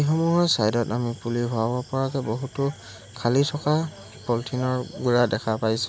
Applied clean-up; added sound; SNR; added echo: none; none; none; none.